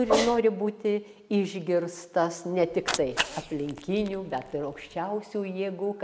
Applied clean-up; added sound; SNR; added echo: none; Cat; 8 dB; none.